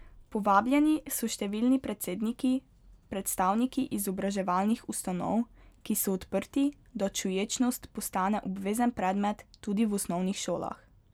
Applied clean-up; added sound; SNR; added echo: none; none; none; none.